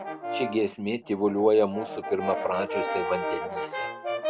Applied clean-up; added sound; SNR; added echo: none; Brass instrument; 5 dB; none.